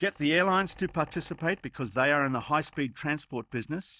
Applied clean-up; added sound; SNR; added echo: neural mask model DeepFilterNet 3.